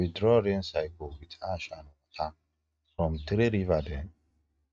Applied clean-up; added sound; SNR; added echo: neural mask model RNNoise.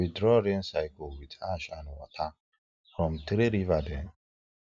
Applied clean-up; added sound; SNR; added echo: none; none; none; none.